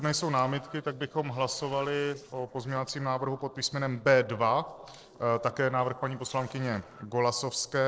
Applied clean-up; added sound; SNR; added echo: neural separator model SepFormer DNS4.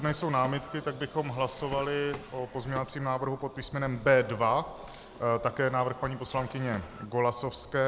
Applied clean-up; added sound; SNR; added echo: none; Drawer open or close; 18 dB; none.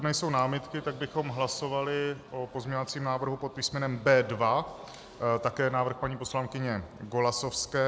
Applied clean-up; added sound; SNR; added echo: none; none; none; none.